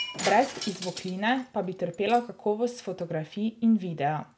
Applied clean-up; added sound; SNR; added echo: none; Shatter; 13 dB; none.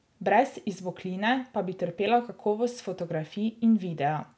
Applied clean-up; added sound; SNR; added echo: none; none; none; none.